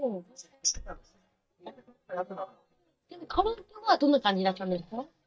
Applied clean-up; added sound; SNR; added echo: neural mask model DeepFilterNet 3.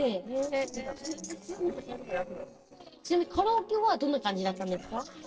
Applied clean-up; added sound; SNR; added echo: neural separator model SepFormer DNS4.